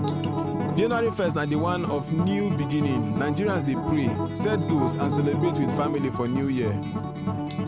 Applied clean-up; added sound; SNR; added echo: none; Acoustic guitar; 1 dB; none.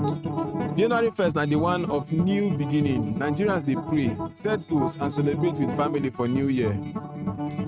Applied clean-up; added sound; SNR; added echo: neural mask model RNNoise.